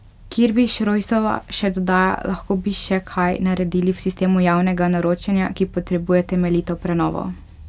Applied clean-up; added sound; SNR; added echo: none; none; none; none.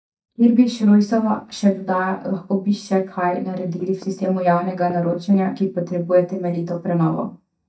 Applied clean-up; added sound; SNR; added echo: neural mask model DeepFilterNet 3.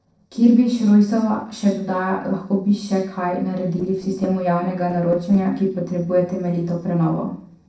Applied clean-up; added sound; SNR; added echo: neural separator model SepFormer DNS4.